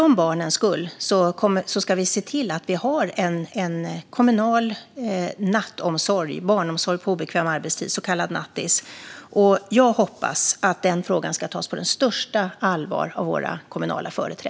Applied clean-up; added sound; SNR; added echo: none; none; none; none.